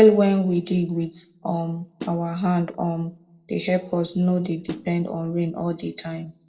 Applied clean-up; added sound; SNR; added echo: neural separator model SepFormer DNS4.